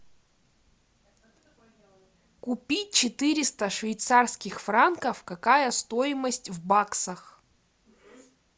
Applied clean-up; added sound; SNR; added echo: none; none; none; none.